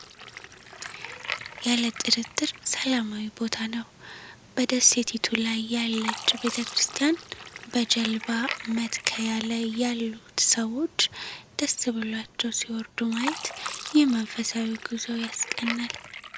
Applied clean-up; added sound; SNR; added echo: none; Fill (with liquid); 13 dB; none.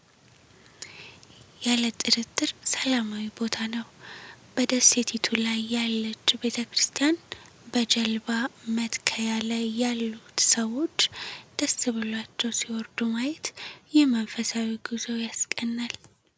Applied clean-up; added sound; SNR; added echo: none; none; none; none.